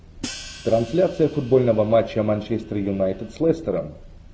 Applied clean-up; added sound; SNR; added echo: none; Hi-hat; 19 dB; none.